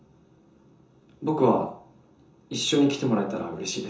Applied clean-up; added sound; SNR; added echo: none; none; none; reverberation time 0.6 s.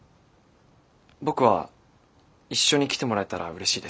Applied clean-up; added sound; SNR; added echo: none; none; none; none.